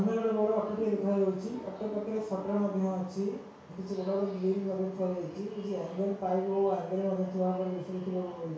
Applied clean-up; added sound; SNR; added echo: none; none; none; reverberation time 0.6 s.